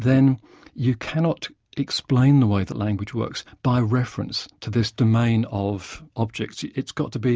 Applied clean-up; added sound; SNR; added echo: none; none; none; none.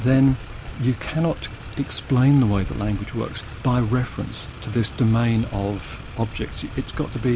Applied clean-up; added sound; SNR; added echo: none; Motor vehicle (road); 12 dB; none.